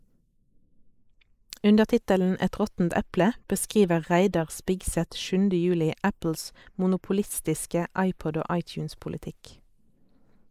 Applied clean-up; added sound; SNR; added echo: neural mask model Resemble Enhance denoiser.